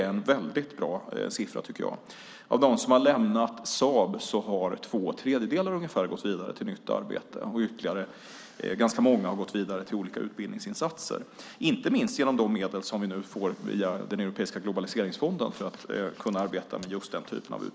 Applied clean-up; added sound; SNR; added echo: none; none; none; none.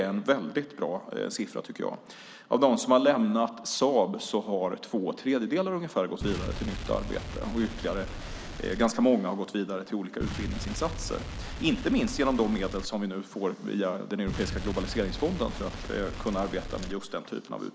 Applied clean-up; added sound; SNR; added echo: none; Explosion; 7 dB; none.